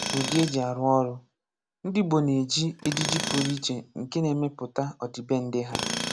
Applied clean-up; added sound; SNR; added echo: none; Tools; 7 dB; none.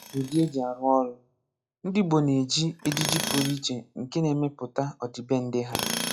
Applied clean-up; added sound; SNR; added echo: classical method log-MMSE.